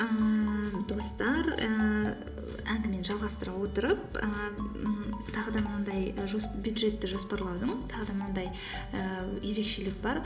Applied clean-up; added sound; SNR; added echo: none; Marimba, xylophone; 17 dB; reverberation time 1.8 s.